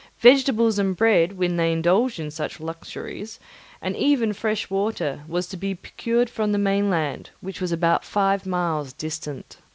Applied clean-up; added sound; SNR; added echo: none; none; none; none.